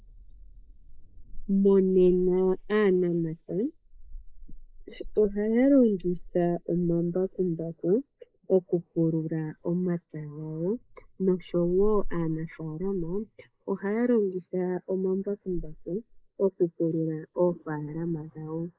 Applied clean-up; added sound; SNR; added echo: neural mask model Resemble Enhance denoiser.